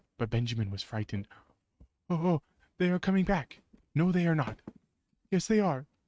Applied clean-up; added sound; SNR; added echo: neural mask model RNNoise.